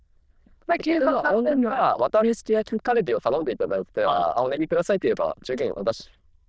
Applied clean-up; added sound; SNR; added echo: neural diffusion model UNIVERSE++.